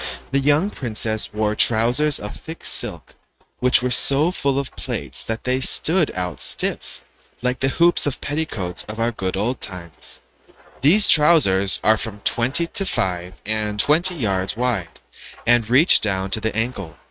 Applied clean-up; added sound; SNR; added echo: neural mask model RNNoise.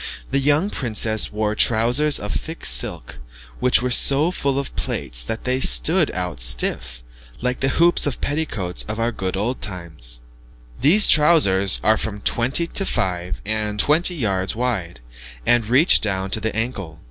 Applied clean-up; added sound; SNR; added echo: none; none; none; none.